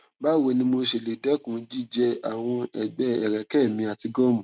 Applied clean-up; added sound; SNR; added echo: none; none; none; none.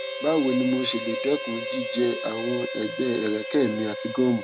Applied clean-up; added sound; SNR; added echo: none; Harmonica; 6 dB; none.